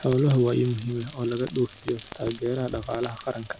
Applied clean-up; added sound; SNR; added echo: none; Rain; 8 dB; none.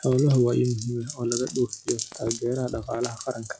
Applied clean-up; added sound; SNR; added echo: classical method log-MMSE.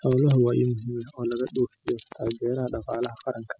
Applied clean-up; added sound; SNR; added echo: classical method spectral subtraction.